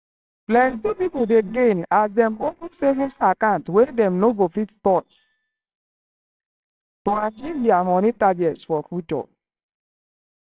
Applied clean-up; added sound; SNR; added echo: neural separator model SepFormer WHAMR!.